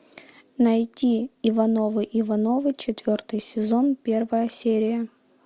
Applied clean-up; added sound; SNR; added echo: none; none; none; none.